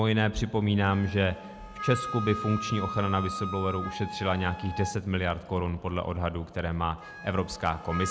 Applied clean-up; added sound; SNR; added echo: none; Wind instrument, woodwind instrument; 11 dB; none.